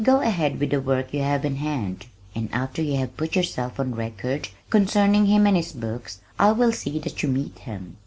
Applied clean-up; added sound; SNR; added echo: none; none; none; none.